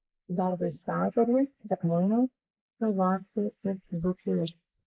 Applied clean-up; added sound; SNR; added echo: neural mask model Resemble Enhance denoiser.